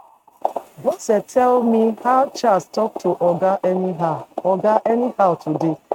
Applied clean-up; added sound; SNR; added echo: neural mask model RNNoise.